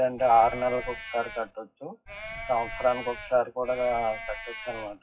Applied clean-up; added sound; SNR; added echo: classical method WPE with log-MMSE.